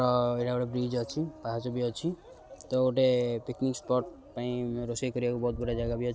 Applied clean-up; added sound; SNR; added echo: none; none; none; none.